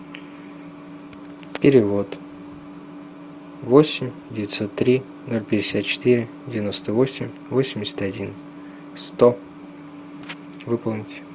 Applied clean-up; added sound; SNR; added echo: none; none; none; none.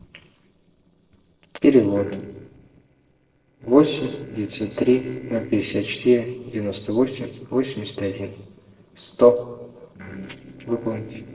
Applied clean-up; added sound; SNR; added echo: neural separator model SepFormer DNS4.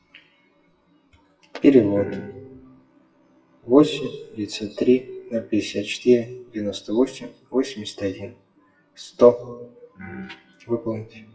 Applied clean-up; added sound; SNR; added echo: classical method WPE with log-MMSE.